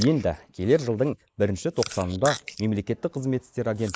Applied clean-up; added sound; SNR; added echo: neural mask model Resemble Enhance denoiser.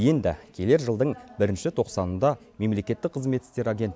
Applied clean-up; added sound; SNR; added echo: none; none; none; none.